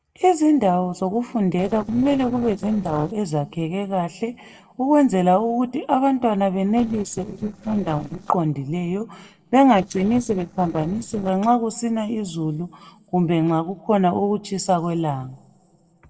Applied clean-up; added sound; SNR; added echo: neural separator model SepFormer DNS4.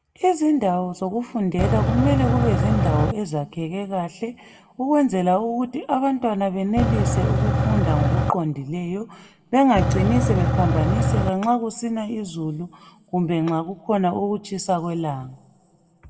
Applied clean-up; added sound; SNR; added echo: none; Engine / Truck / Car; -4 dB; reverberation time 1.2 s.